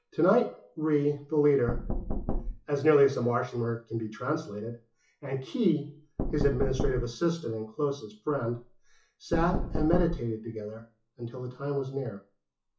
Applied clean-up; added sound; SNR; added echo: classical method WPE with log-MMSE.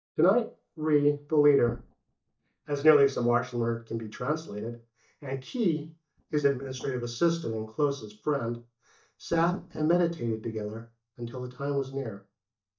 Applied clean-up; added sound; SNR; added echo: neural mask model DeepFilterNet 3.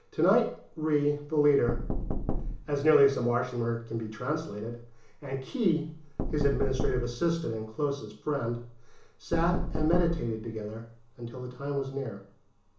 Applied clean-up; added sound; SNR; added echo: none; Knock; 3 dB; reverberation time 0.8 s.